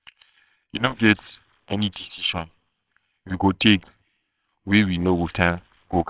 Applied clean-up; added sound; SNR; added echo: neural separator model SepFormer WHAMR!.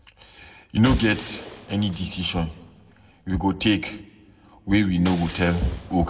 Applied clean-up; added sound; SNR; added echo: none; Shatter; 19 dB; reverberation time 0.6 s.